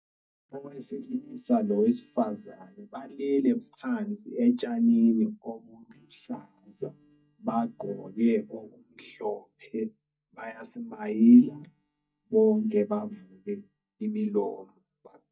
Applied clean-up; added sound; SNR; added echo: neural mask model DeepFilterNet 3.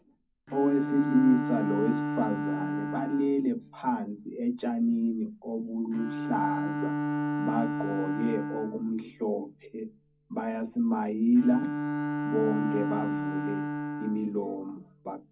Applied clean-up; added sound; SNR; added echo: none; Bowed string instrument; 4 dB; reverberation time 0.4 s.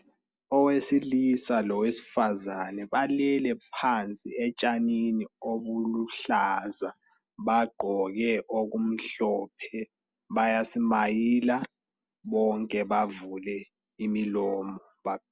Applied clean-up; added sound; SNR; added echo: none; none; none; none.